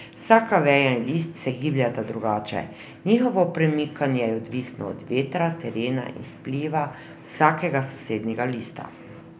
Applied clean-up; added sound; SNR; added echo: none; none; none; none.